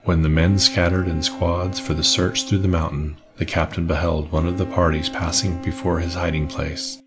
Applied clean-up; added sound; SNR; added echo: none; Wind instrument, woodwind instrument; 14 dB; none.